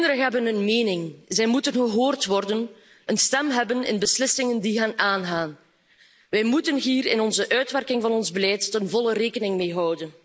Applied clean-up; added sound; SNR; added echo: none; none; none; none.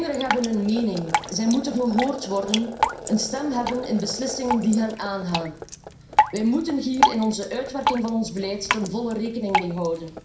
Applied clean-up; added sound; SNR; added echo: none; Drip; 3 dB; reverberation time 0.5 s.